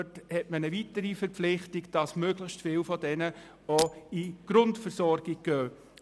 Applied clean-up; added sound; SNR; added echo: none; Shatter; 10 dB; none.